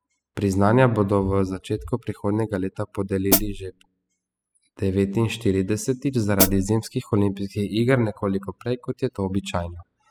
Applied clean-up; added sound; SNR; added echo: classical method spectral subtraction.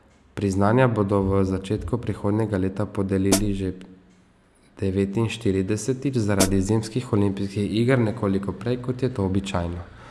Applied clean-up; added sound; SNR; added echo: none; Hi-hat; 1 dB; none.